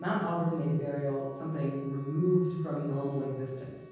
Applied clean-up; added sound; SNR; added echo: none; Wind instrument, woodwind instrument; 19 dB; reverberation time 1.3 s.